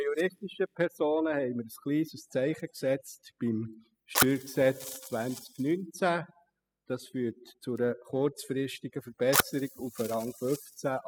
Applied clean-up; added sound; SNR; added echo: classical method spectral subtraction.